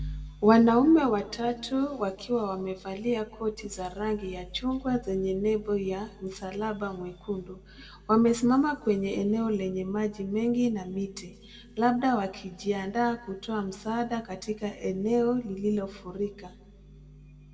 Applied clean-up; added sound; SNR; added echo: none; none; none; reverberation time 1.0 s.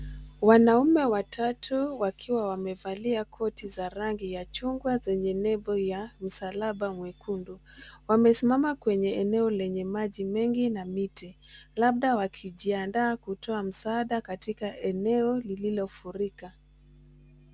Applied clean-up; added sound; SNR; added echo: none; none; none; none.